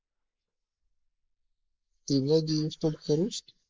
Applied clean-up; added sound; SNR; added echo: neural mask model Resemble Enhance denoiser.